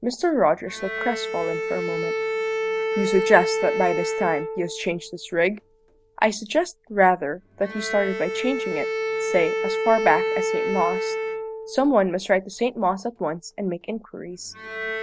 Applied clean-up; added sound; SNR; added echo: none; Bowed string instrument; 4 dB; none.